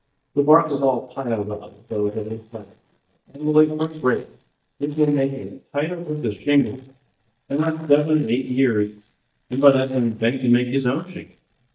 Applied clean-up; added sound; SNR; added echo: neural mask model DeepFilterNet 3.